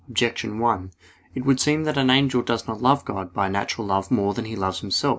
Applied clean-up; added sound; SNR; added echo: none; none; none; none.